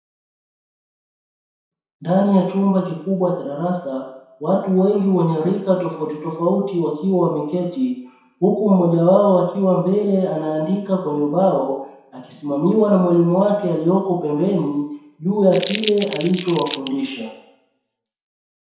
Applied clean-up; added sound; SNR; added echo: none; Crumpling, crinkling; 11 dB; reverberation time 0.7 s.